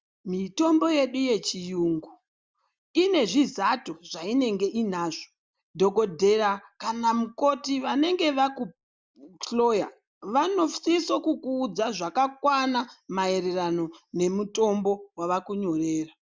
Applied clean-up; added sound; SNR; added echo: none; none; none; none.